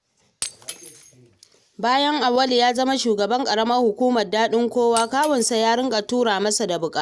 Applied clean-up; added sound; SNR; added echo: none; Shatter; 20 dB; none.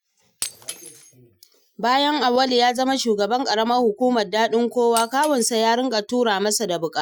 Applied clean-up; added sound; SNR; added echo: classical method Wiener filter.